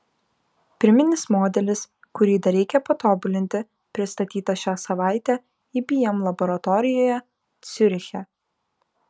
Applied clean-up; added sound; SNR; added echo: none; none; none; none.